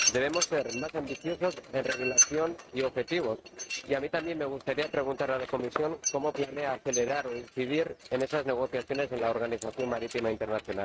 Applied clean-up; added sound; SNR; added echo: neural mask model RNNoise.